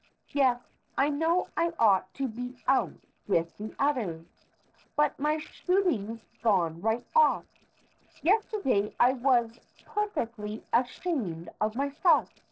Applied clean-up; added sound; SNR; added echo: neural separator model SepFormer DNS4.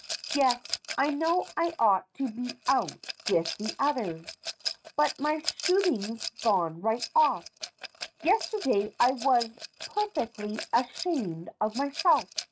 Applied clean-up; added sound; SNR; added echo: neural mask model RNNoise.